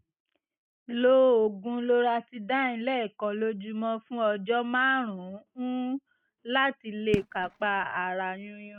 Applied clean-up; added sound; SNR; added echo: neural mask model RNNoise.